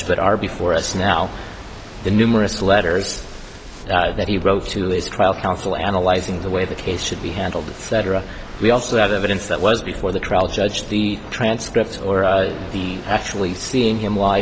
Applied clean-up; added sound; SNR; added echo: none; Waves, surf; 14 dB; none.